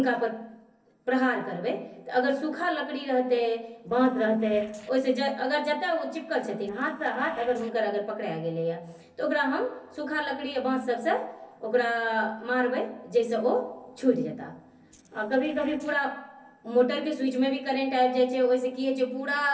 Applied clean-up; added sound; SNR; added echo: neural separator model SepFormer DNS4.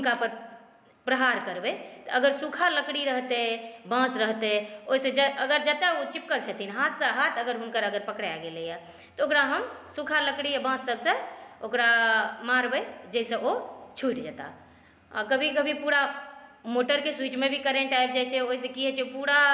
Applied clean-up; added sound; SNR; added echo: none; none; none; none.